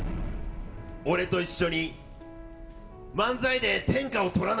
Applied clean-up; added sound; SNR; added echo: none; Explosion; 10 dB; none.